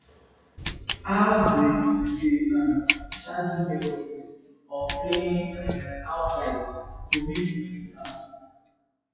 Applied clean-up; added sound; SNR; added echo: classical method WPE with log-MMSE.